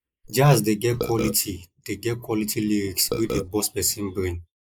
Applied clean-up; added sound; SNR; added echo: neural mask model Resemble Enhance denoiser.